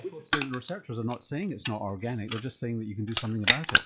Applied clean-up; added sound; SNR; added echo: classical method log-MMSE.